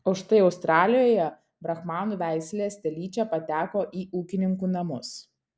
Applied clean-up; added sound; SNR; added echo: none; none; none; none.